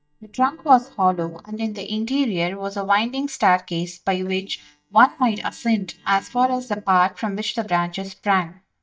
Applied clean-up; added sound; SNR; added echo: neural mask model DeepFilterNet 3.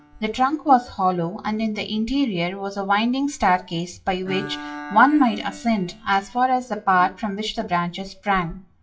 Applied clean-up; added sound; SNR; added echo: classical method WPE with log-MMSE.